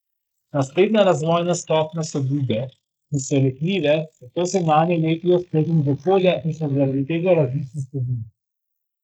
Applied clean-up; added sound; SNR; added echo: neural mask model Resemble Enhance denoiser.